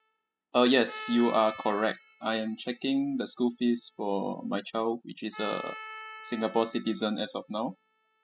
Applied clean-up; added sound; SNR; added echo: classical method spectral subtraction.